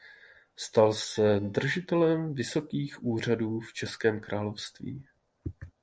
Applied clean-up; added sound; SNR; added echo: neural separator model SepFormer DNS4.